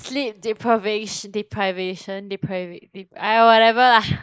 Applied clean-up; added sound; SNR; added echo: neural mask model Resemble Enhance denoiser.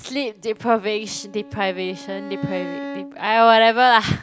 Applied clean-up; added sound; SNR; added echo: none; Bowed string instrument; 16 dB; none.